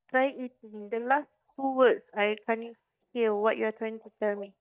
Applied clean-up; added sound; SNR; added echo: neural mask model DeepFilterNet 3.